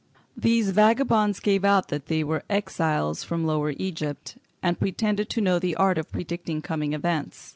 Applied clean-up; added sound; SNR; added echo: none; none; none; none.